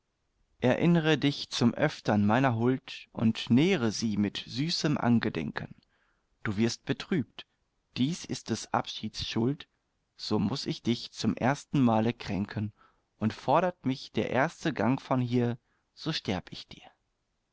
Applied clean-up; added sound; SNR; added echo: none; none; none; none.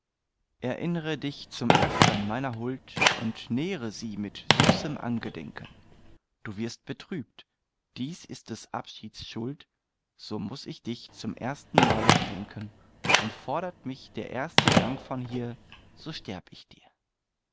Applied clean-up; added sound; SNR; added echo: none; Telephone; -5 dB; none.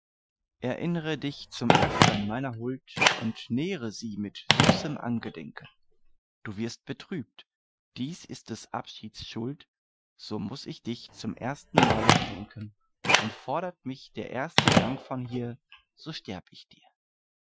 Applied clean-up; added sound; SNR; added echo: classical method Wiener filter.